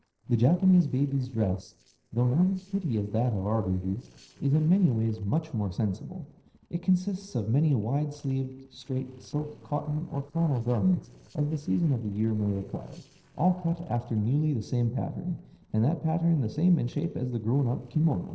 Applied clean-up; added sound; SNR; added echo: neural separator model SepFormer DNS4.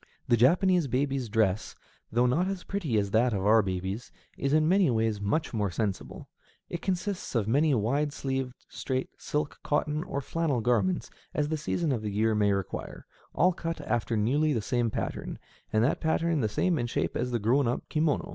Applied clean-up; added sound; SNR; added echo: none; none; none; none.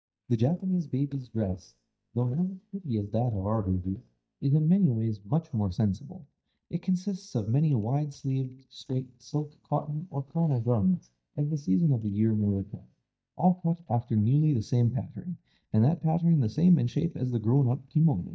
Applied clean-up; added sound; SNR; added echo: neural mask model DeepFilterNet 3.